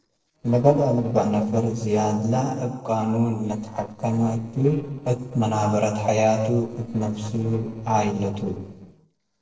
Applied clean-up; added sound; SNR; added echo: neural separator model SepFormer DNS4.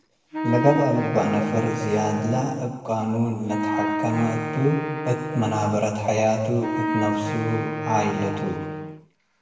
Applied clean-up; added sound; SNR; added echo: none; Wind instrument, woodwind instrument; 5 dB; reverberation time 1.2 s.